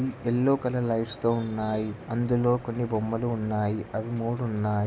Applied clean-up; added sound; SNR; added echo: none; none; none; none.